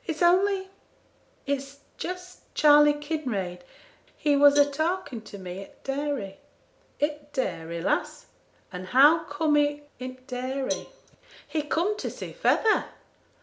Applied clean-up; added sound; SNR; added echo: none; Cowbell; 17 dB; none.